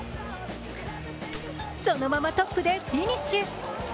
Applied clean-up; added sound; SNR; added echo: none; Keys jangling; 16 dB; none.